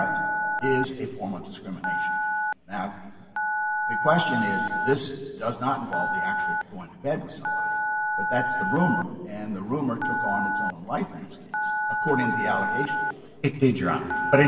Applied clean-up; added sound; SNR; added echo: none; Telephone; 0 dB; reverberation time 2.5 s.